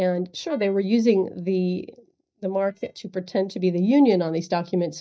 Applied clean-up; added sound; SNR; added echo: neural mask model DeepFilterNet 3.